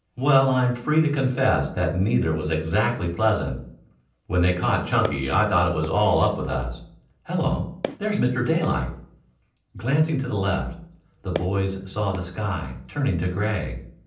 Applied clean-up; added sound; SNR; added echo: none; Walk, footsteps; 16 dB; reverberation time 0.6 s.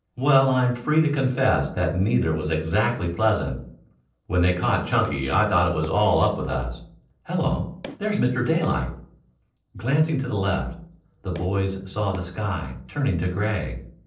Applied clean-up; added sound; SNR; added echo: neural separator model SepFormer DNS4.